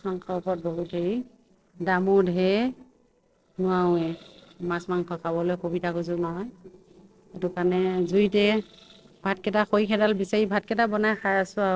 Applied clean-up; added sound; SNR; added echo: neural separator model SepFormer DNS4.